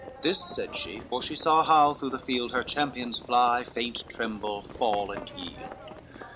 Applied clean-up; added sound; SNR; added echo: none; Livestock, farm animals, working animals; 15 dB; none.